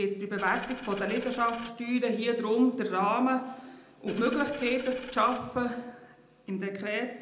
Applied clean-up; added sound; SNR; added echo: none; Coin (dropping); 15 dB; reverberation time 0.8 s.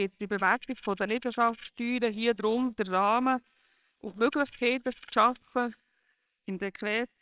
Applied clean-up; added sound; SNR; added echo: neural separator model SepFormer WHAMR!.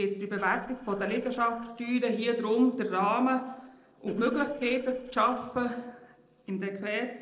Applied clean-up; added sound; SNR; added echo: neural separator model SepFormer DNS4.